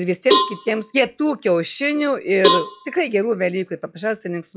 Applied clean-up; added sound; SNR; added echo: classical method log-MMSE.